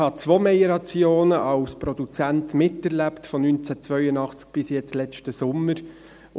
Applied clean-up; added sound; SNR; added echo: none; none; none; none.